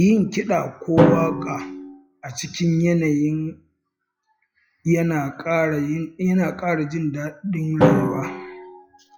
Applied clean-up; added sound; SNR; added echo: classical method log-MMSE.